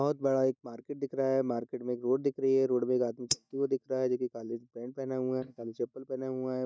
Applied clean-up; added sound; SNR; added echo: neural mask model DeepFilterNet 3.